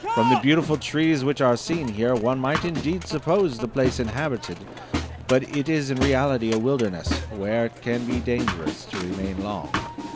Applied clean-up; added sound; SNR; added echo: none; Crowd + Thump, thud; 7 dB; none.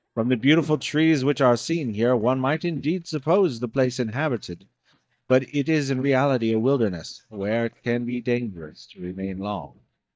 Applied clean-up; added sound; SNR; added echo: neural mask model DeepFilterNet 3.